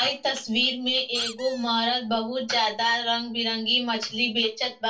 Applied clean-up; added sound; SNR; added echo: none; Squeak; 15 dB; reverberation time 0.2 s.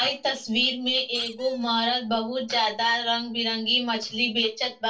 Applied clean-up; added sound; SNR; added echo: neural separator model SepFormer DNS4.